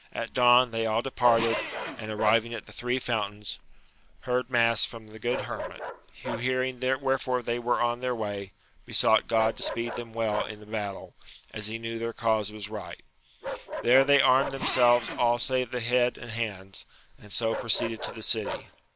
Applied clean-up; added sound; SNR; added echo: none; Bark + Drill; 11 dB; none.